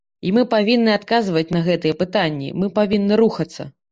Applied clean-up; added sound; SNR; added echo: neural mask model Resemble Enhance denoiser.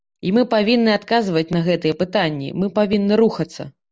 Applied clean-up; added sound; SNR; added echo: none; none; none; none.